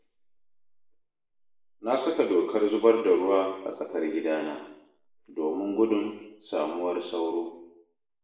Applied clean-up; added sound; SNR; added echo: none; none; none; reverberation time 0.8 s.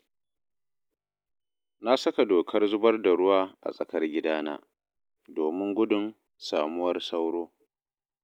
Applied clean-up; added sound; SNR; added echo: none; none; none; none.